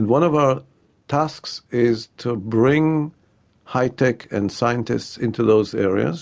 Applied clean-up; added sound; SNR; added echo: none; none; none; none.